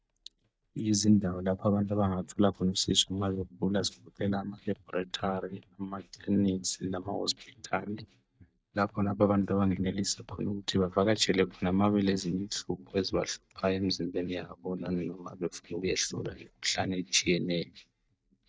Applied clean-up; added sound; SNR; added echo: neural mask model DeepFilterNet 3.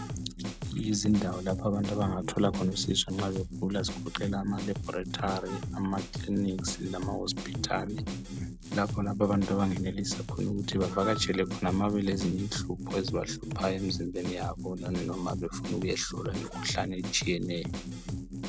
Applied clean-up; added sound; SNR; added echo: none; Drum kit; 5 dB; none.